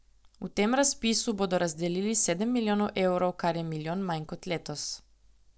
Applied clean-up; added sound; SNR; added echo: neural separator model SepFormer DNS4.